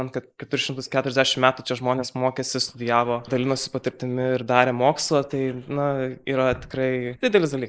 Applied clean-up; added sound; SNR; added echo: neural mask model Resemble Enhance denoiser.